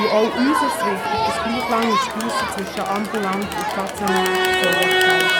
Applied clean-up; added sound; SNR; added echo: none; Crowd; -3 dB; none.